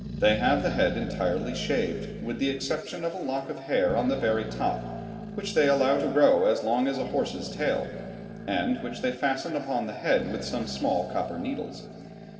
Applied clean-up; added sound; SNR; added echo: none; Growling; 11 dB; reverberation time 2.0 s.